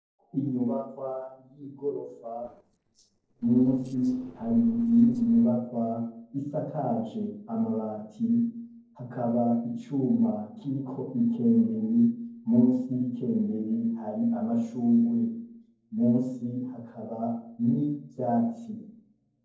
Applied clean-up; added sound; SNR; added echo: neural separator model SepFormer DNS4.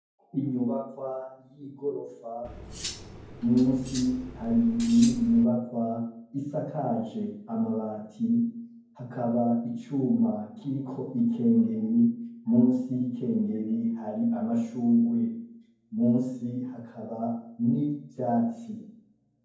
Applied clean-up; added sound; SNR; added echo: none; Cutlery, silverware; 13 dB; reverberation time 0.9 s.